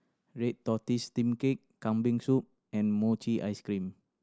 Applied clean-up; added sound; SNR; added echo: none; none; none; none.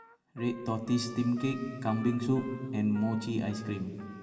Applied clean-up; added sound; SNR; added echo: none; Trumpet; 18 dB; reverberation time 2.7 s.